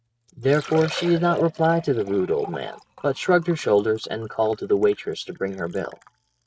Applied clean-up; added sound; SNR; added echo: neural mask model RNNoise.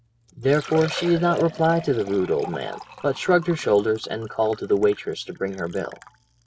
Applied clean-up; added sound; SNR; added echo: none; Liquid; 16 dB; none.